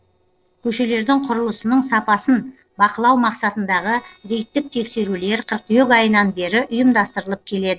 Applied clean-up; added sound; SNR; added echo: neural separator model SepFormer DNS4.